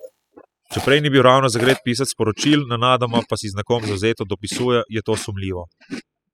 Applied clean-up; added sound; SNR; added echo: classical method spectral subtraction.